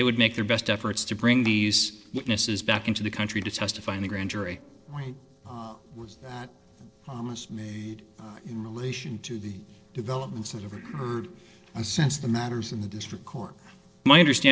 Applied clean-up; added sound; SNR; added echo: neural separator model SepFormer DNS4.